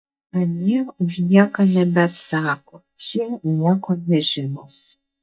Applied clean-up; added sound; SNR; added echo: neural mask model DeepFilterNet 3.